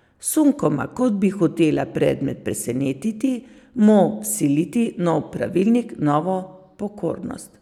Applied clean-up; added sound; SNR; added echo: none; none; none; none.